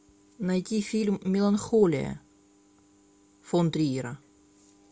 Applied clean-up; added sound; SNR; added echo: none; none; none; none.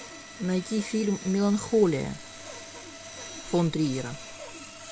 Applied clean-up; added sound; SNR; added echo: none; Sawing; 13 dB; none.